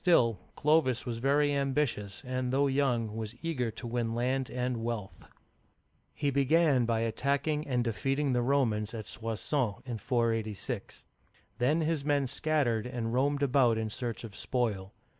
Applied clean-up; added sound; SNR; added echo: none; none; none; none.